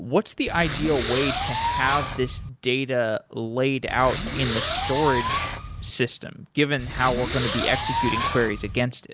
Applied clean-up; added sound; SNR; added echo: none; Fireworks; -2 dB; none.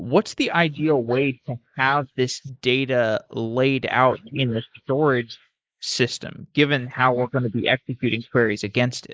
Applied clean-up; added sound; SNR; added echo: neural mask model Resemble Enhance denoiser.